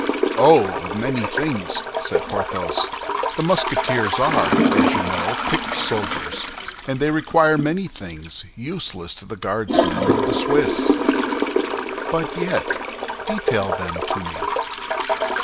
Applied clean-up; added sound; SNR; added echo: none; Toilet flush / Gurgling; -1 dB; none.